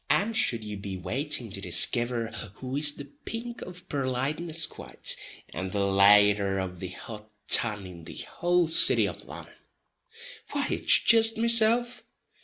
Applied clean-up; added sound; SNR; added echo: none; none; none; none.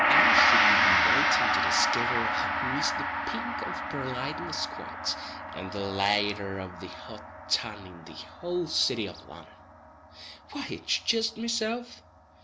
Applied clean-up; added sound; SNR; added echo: none; Gong; -4 dB; none.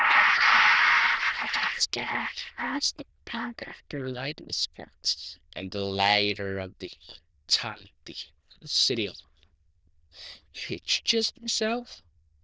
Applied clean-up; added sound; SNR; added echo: neural diffusion model UNIVERSE++.